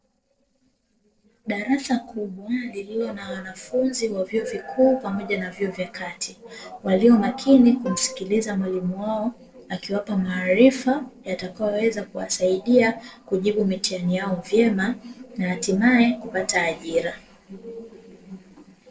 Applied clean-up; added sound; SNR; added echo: neural separator model SepFormer DNS4.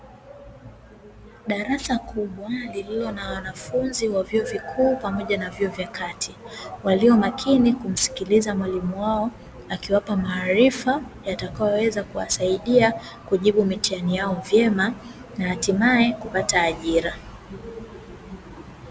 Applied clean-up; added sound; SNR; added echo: none; none; none; none.